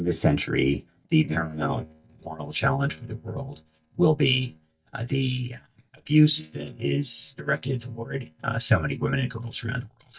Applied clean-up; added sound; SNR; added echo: neural mask model DeepFilterNet 3.